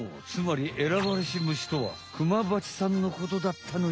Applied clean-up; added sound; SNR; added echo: none; none; none; none.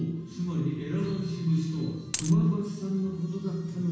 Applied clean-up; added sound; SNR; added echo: none; Coin (dropping); 6 dB; reverberation time 1.2 s.